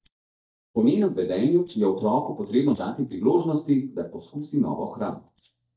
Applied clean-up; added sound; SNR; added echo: neural mask model DeepFilterNet 3.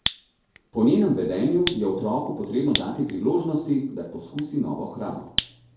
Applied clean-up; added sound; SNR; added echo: none; Fire; 10 dB; reverberation time 2.3 s.